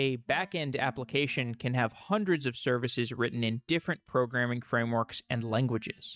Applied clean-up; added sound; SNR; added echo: neural mask model DeepFilterNet 3.